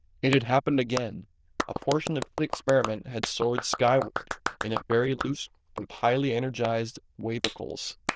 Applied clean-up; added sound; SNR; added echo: neural diffusion model UNIVERSE++.